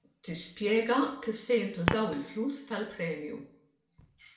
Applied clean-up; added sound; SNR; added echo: none; Chink, clink; 0 dB; reverberation time 0.6 s.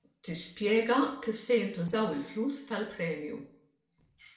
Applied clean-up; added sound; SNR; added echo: neural separator model SepFormer DNS4.